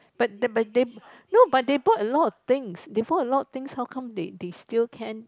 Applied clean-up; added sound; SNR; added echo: none; none; none; none.